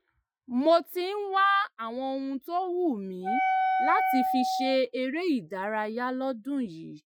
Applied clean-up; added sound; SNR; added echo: classical method Wiener filter.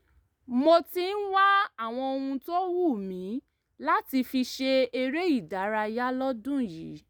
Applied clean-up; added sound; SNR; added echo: none; none; none; none.